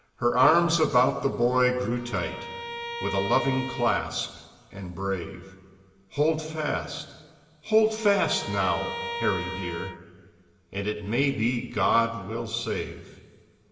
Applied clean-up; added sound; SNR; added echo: none; Bowed string instrument; 9 dB; reverberation time 2.3 s.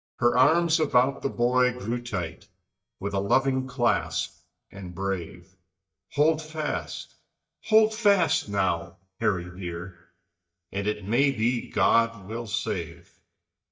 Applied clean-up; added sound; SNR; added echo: neural mask model DeepFilterNet 3.